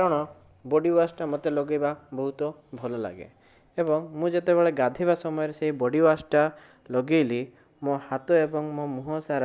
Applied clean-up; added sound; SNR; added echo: none; none; none; none.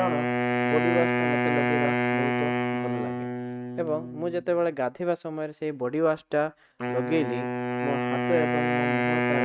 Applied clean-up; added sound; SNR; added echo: neural mask model RNNoise.